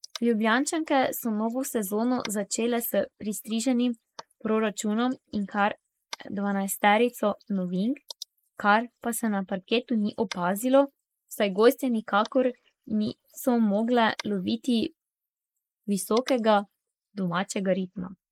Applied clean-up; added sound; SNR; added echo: neural mask model Resemble Enhance denoiser.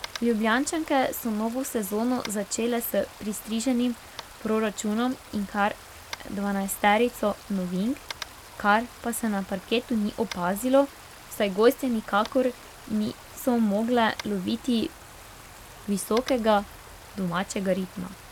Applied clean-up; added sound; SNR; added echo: none; Tap + Stream; 18 dB; none.